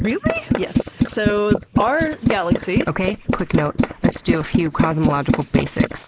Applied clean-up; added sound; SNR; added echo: neural mask model Resemble Enhance denoiser.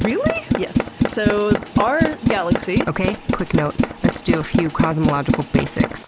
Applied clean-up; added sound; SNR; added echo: none; Tools; -1 dB; none.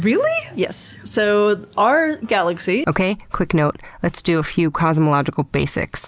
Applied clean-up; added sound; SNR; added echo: none; none; none; none.